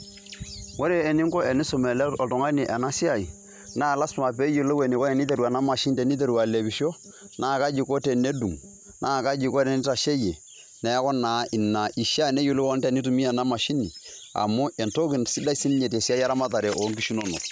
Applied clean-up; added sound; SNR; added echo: none; none; none; none.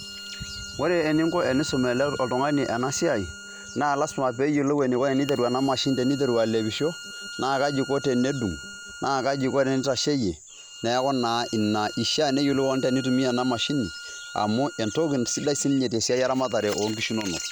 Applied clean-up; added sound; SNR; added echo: none; Bowed string instrument; 15 dB; none.